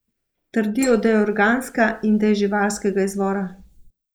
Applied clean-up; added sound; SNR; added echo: neural mask model Resemble Enhance denoiser.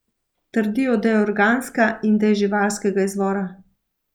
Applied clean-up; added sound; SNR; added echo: none; none; none; none.